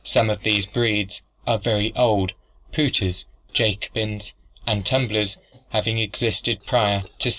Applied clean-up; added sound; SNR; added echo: neural separator model SepFormer DNS4.